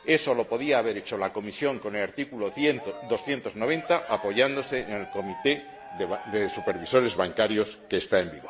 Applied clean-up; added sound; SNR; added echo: none; Cheering; 16 dB; none.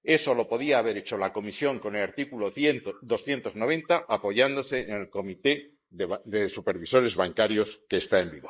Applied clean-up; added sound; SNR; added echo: neural mask model Resemble Enhance denoiser.